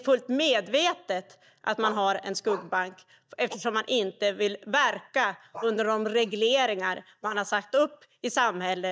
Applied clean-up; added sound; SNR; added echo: neural mask model DeepFilterNet 3.